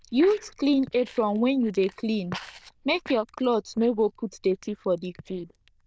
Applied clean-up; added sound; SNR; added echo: neural diffusion model UNIVERSE++.